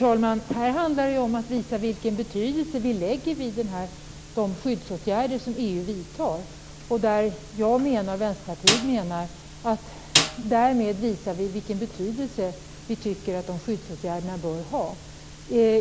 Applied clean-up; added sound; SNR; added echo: none; Snare drum; 0 dB; none.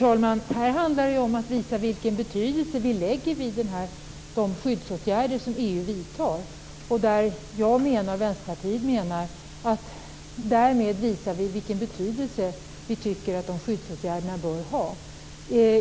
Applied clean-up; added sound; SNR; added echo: none; none; none; none.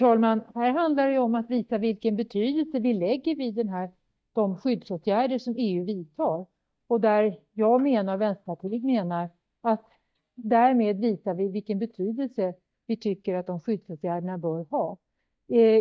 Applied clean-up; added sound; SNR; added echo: neural mask model DeepFilterNet 3.